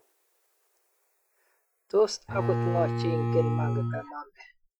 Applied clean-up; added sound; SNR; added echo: classical method Wiener filter.